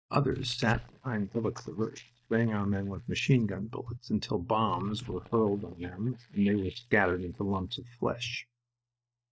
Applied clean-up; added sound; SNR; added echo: neural mask model DeepFilterNet 3.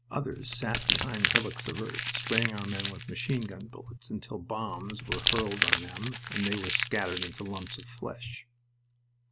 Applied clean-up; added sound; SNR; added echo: none; Crumpling, crinkling; -4 dB; none.